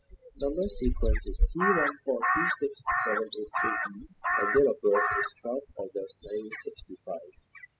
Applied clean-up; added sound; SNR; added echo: classical method spectral subtraction.